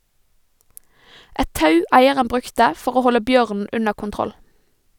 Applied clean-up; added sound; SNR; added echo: none; none; none; none.